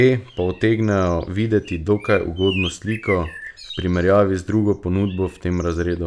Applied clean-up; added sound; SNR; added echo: none; Bird; 16 dB; none.